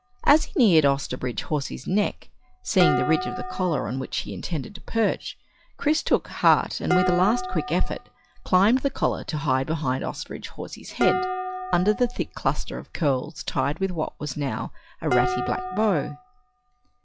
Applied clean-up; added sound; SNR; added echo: classical method log-MMSE.